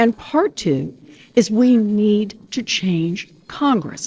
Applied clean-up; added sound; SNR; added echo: neural separator model SepFormer DNS4.